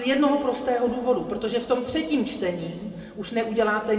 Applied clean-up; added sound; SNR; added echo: none; none; none; reverberation time 1.8 s.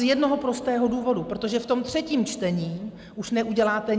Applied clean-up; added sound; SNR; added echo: none; none; none; none.